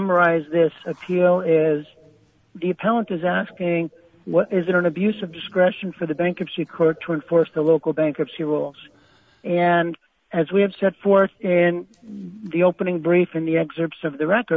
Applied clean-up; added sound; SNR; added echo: none; none; none; none.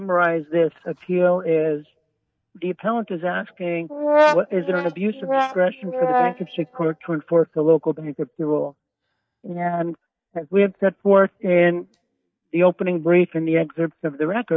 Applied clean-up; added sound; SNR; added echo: neural mask model DeepFilterNet 3.